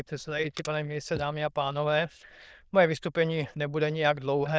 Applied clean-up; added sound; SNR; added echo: neural diffusion model UNIVERSE++.